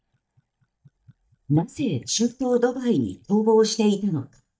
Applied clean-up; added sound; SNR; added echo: neural mask model DeepFilterNet 3.